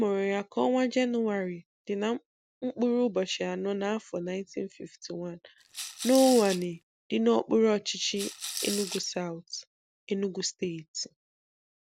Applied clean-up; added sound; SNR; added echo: none; Rattle / Rattle (instrument); 8 dB; none.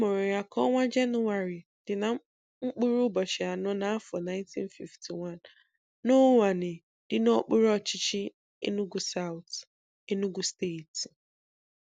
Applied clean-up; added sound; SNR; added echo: none; none; none; none.